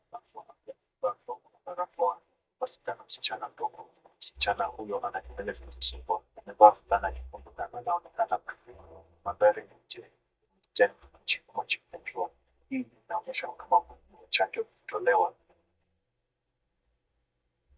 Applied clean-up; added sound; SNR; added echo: neural mask model DeepFilterNet 3.